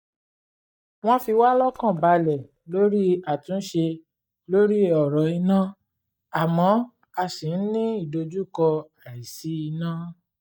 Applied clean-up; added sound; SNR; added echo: neural mask model DeepFilterNet 3.